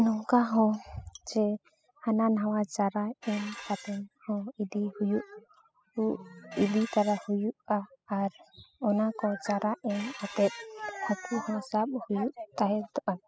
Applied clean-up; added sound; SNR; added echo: classical method spectral subtraction.